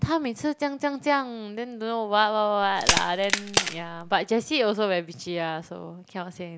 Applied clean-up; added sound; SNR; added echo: none; Crack; 0 dB; none.